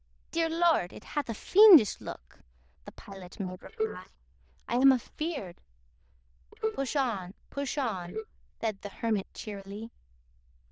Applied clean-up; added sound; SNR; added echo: neural diffusion model UNIVERSE++.